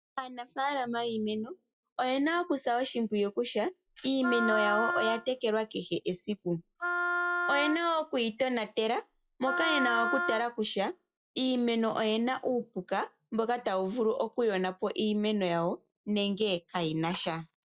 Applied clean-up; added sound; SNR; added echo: classical method log-MMSE.